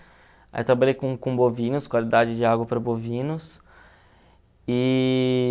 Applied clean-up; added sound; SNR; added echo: none; none; none; none.